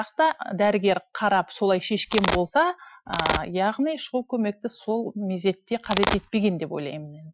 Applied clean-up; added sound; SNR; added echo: classical method Wiener filter.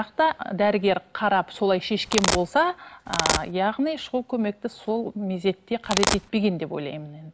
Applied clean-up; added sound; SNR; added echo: none; Domestic sounds, home sounds; 0 dB; none.